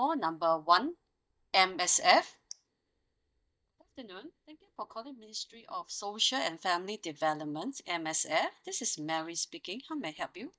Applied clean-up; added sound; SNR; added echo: neural mask model DeepFilterNet 3.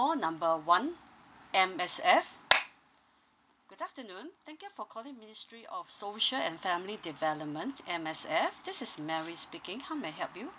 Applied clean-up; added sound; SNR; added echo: none; none; none; none.